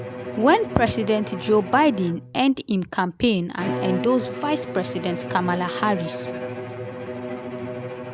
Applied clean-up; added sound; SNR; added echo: none; Bowed string instrument; 9 dB; none.